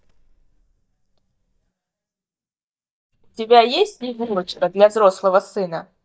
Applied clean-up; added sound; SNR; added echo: neural mask model DeepFilterNet 3.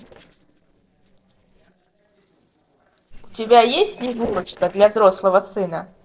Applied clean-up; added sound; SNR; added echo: neural separator model SepFormer DNS4.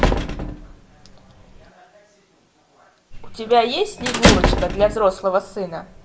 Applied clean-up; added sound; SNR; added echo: none; Squeak / Slam / Human group actions; 0 dB; reverberation time 0.6 s.